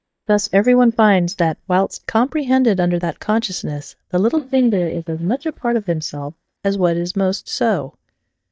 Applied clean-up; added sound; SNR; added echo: neural mask model DeepFilterNet 3.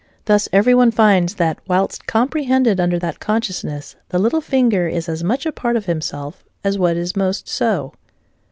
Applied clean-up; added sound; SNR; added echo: none; none; none; none.